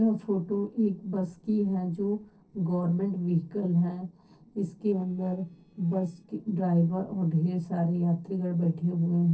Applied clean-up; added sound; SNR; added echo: neural separator model SepFormer DNS4.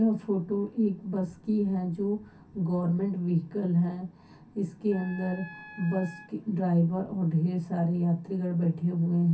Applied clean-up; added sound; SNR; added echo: none; Wind instrument, woodwind instrument; 19 dB; reverberation time 0.3 s.